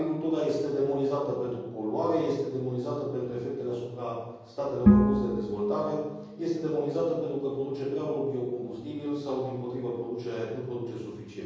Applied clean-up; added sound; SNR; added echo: none; Bowed string instrument; -2 dB; reverberation time 1.3 s.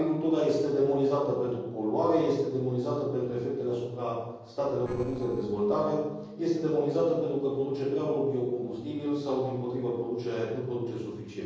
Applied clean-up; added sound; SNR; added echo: neural separator model SepFormer DNS4.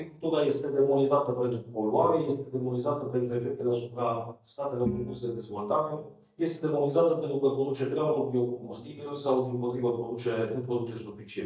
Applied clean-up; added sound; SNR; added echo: neural mask model DeepFilterNet 3.